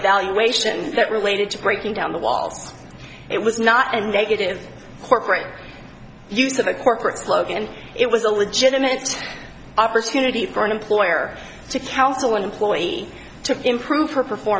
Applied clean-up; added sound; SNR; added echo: none; none; none; none.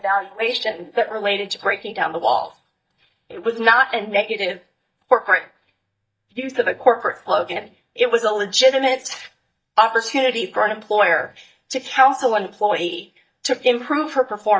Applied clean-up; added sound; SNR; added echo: neural mask model DeepFilterNet 3.